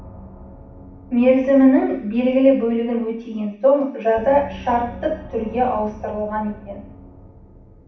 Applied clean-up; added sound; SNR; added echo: none; Gong; 19 dB; reverberation time 0.6 s.